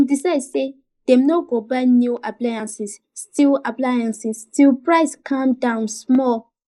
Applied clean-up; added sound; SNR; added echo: neural mask model Resemble Enhance denoiser.